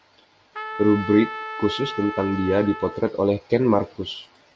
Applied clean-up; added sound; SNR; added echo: none; Trumpet; 11 dB; none.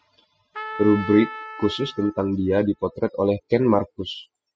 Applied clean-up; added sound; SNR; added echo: classical method spectral subtraction.